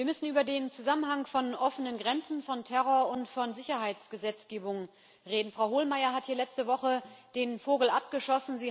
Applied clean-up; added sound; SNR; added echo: none; none; none; none.